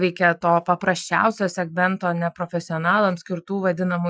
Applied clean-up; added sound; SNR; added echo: classical method Wiener filter.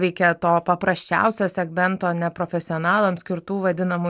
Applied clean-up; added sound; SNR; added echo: none; none; none; none.